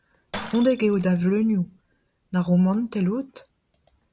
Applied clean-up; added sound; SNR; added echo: none; Shatter; 19 dB; none.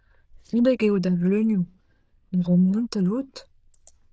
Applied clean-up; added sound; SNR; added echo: neural diffusion model UNIVERSE++.